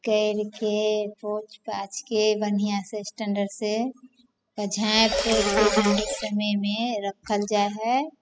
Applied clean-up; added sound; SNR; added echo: classical method spectral subtraction.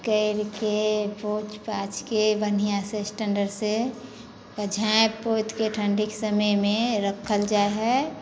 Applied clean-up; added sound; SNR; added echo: none; none; none; none.